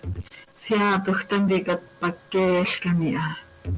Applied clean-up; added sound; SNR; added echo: none; none; none; none.